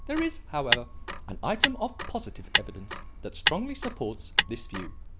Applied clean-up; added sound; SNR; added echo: none; Motor vehicle (road); -4 dB; none.